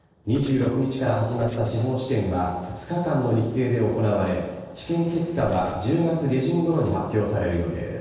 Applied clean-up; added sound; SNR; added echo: neural separator model SepFormer DNS4.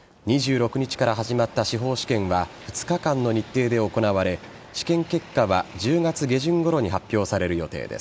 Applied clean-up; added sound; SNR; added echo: none; none; none; none.